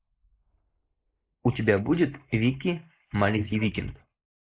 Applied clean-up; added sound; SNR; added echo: neural mask model Resemble Enhance denoiser.